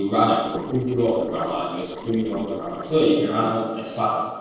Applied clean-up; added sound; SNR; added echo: neural separator model SepFormer DNS4.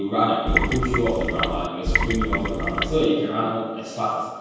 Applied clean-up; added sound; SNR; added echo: none; Trickle, dribble / Water tap, faucet; 0 dB; reverberation time 1.2 s.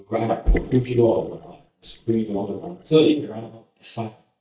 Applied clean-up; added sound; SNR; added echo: neural mask model DeepFilterNet 3.